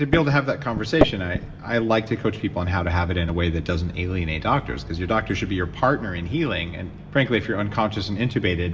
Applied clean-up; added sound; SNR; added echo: none; Microwave oven; 9 dB; reverberation time 1.8 s.